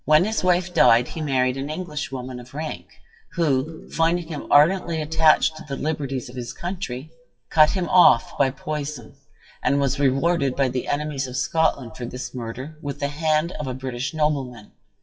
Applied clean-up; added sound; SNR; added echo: classical method WPE with log-MMSE.